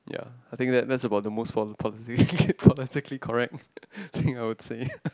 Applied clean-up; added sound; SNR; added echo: none; none; none; none.